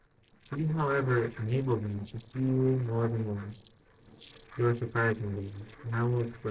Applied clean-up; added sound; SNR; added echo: neural separator model SepFormer DNS4.